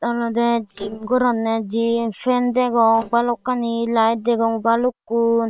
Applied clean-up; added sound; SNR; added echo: neural separator model SepFormer WHAM!.